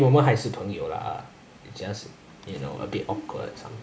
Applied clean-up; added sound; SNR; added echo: none; none; none; none.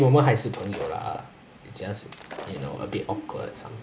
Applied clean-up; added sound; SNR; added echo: none; Shatter; 17 dB; none.